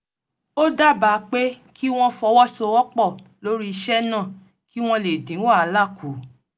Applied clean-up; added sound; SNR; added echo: none; none; none; none.